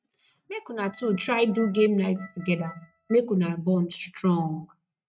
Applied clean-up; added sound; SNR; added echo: neural mask model RNNoise.